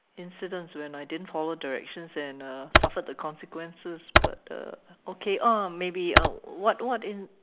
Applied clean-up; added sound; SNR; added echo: neural mask model Resemble Enhance denoiser.